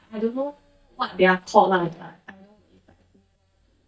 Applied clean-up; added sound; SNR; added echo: neural mask model DeepFilterNet 3.